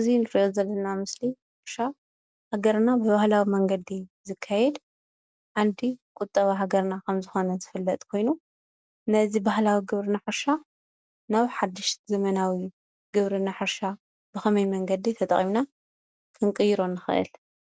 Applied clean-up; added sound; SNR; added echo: none; none; none; none.